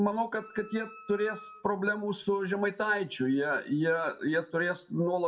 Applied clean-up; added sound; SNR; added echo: none; Wind instrument, woodwind instrument; 19 dB; reverberation time 0.3 s.